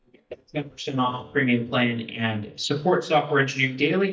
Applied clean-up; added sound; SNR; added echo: neural mask model DeepFilterNet 3.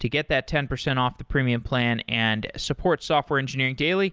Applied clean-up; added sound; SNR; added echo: none; none; none; none.